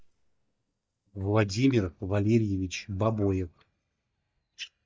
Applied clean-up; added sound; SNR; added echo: neural mask model DeepFilterNet 3.